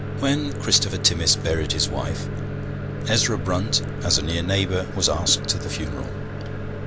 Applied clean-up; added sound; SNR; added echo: none; Microwave oven; 4 dB; none.